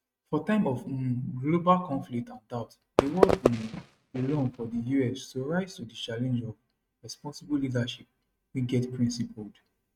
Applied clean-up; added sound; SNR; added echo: neural mask model RNNoise.